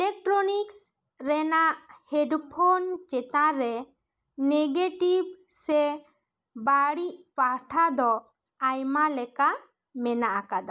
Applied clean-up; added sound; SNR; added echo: none; none; none; none.